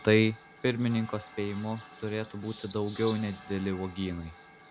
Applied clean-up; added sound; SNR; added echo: none; Bird; 7 dB; none.